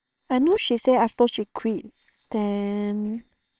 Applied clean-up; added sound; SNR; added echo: neural separator model SepFormer WHAMR!.